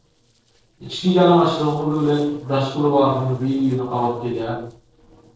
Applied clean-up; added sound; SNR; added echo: neural separator model SepFormer DNS4.